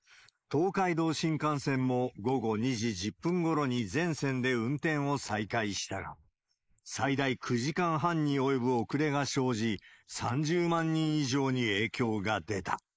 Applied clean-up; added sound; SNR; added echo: neural mask model Resemble Enhance denoiser.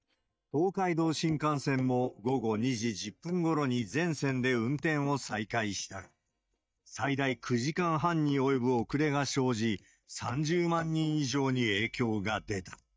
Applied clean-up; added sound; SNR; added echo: neural mask model DeepFilterNet 3.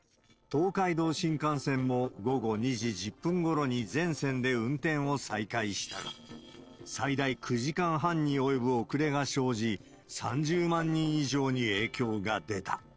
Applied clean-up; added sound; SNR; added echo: neural separator model SepFormer DNS4.